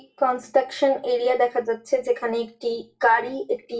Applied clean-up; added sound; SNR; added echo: none; none; none; reverberation time 0.2 s.